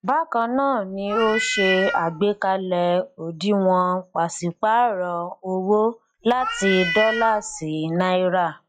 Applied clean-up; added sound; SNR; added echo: classical method log-MMSE.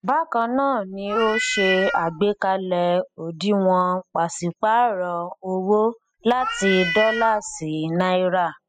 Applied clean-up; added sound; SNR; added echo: classical method spectral subtraction.